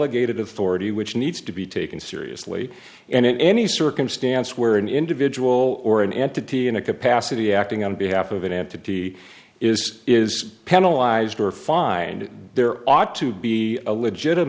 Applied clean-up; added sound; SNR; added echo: none; none; none; none.